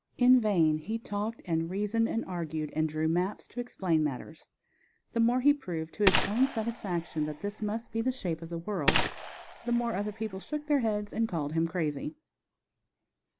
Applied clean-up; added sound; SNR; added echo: none; Gunshot, gunfire; 3 dB; none.